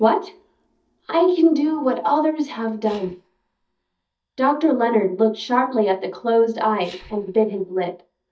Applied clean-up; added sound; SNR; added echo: neural mask model DeepFilterNet 3.